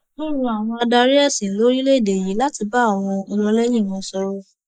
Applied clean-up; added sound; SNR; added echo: neural mask model Resemble Enhance denoiser.